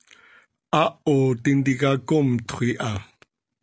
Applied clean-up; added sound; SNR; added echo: none; none; none; none.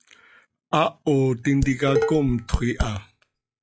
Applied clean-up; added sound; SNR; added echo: classical method log-MMSE.